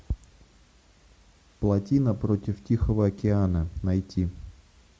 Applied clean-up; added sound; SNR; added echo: none; none; none; none.